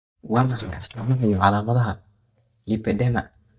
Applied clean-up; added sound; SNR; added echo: neural mask model DeepFilterNet 3.